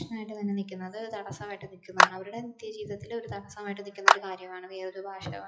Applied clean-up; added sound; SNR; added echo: classical method WPE with log-MMSE.